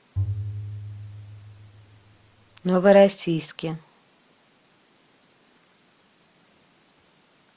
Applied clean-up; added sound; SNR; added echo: none; Bowed string instrument; 7 dB; none.